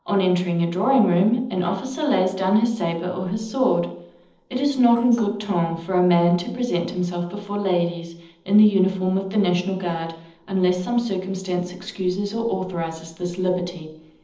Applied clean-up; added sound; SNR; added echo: neural separator model SepFormer DNS4.